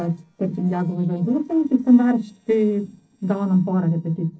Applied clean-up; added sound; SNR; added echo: neural separator model SepFormer DNS4.